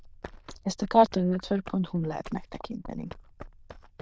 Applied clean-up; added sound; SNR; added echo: neural diffusion model UNIVERSE++.